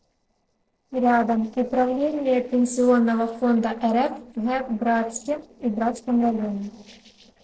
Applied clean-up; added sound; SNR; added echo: neural separator model SepFormer DNS4.